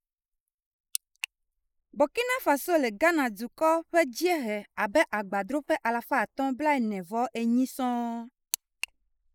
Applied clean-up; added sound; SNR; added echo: neural mask model Resemble Enhance denoiser.